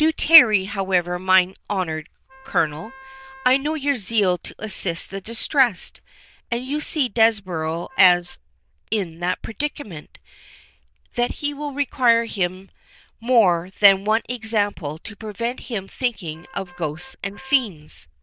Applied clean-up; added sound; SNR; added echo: neural diffusion model UNIVERSE++.